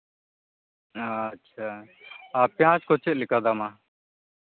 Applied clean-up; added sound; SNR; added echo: none; none; none; none.